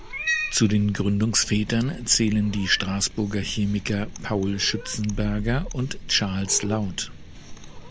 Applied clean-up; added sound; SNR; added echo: none; Cat; 9 dB; none.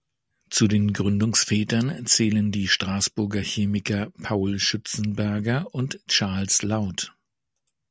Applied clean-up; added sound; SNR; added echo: none; none; none; none.